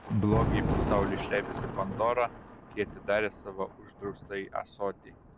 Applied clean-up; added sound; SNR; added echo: none; Thunder; 2 dB; none.